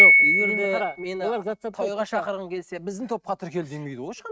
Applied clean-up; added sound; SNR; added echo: neural mask model RNNoise.